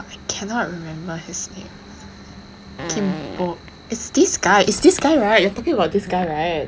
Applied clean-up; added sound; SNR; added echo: none; Fart; 16 dB; none.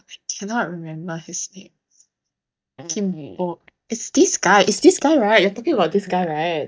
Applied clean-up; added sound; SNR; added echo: neural mask model DeepFilterNet 3.